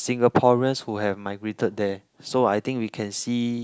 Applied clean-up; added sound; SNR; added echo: none; none; none; none.